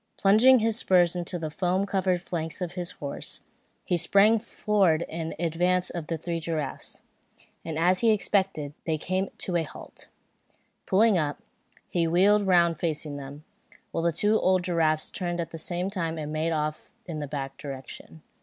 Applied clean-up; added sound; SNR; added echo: none; none; none; none.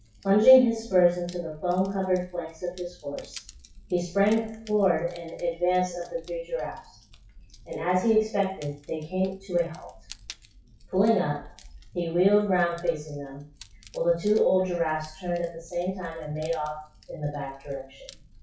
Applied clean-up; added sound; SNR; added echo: classical method WPE with log-MMSE.